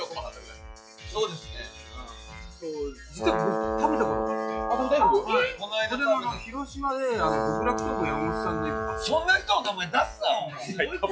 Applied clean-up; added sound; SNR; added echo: classical method log-MMSE.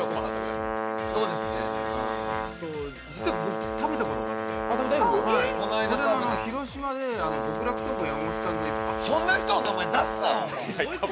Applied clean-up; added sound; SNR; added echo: none; Brass instrument; 1 dB; none.